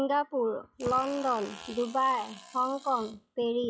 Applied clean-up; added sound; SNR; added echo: classical method log-MMSE.